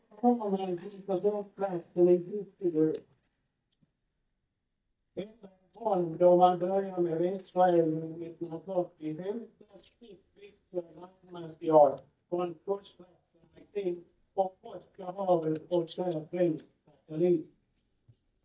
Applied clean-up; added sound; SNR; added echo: neural mask model DeepFilterNet 3.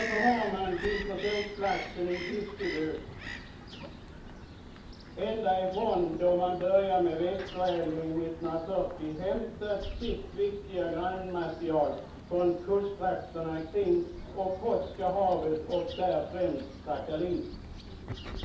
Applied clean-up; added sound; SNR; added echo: none; Bird vocalization, bird call, bird song; 11 dB; reverberation time 0.6 s.